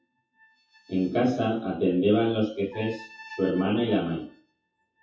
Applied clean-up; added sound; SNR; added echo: classical method WPE with log-MMSE.